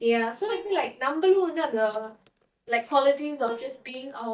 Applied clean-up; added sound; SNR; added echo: neural mask model DeepFilterNet 3.